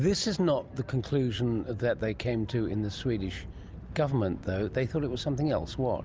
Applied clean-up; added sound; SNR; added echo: none; none; none; none.